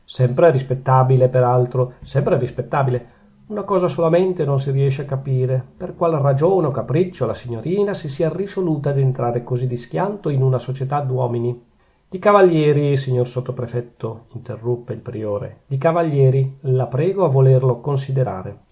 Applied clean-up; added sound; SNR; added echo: none; none; none; none.